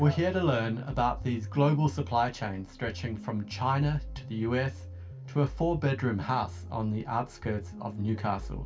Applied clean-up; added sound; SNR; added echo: none; none; none; reverberation time 0.2 s.